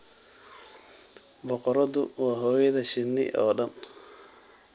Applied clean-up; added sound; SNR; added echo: none; none; none; none.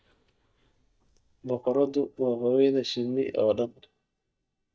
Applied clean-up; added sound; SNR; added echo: neural mask model DeepFilterNet 3.